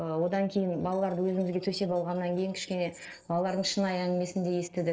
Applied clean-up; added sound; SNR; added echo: neural separator model SepFormer DNS4.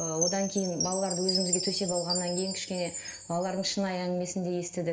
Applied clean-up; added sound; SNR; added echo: none; Chime; 4 dB; reverberation time 1.5 s.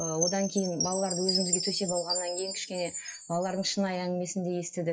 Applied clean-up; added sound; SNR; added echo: classical method WPE with log-MMSE.